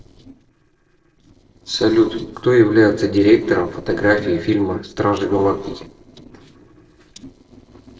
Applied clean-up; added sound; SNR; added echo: neural separator model SepFormer DNS4.